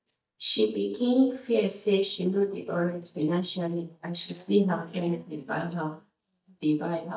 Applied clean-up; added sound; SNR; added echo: neural mask model DeepFilterNet 3.